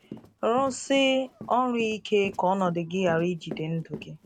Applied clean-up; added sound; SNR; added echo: none; Run; 17 dB; none.